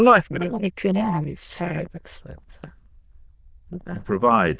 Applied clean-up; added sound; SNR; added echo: neural diffusion model UNIVERSE++.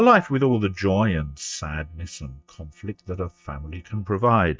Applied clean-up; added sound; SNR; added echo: neural mask model DeepFilterNet 3.